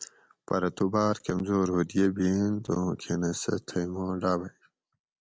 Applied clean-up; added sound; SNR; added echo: none; none; none; none.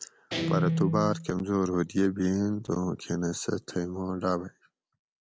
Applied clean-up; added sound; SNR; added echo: none; Guitar; 3 dB; none.